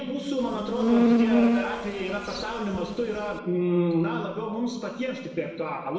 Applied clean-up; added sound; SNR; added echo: none; Insect; -3 dB; reverberation time 1.2 s.